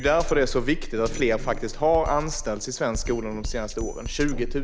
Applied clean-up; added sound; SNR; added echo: none; Drum kit; 5 dB; none.